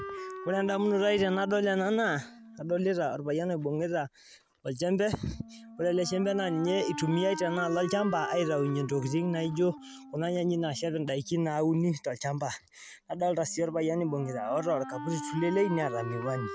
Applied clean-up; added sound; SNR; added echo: none; Wind instrument, woodwind instrument; 13 dB; none.